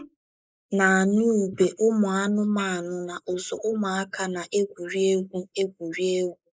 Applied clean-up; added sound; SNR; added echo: neural mask model Resemble Enhance denoiser.